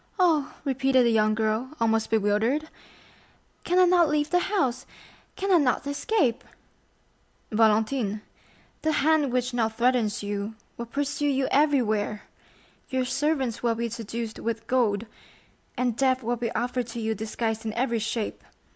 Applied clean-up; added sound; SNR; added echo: none; none; none; none.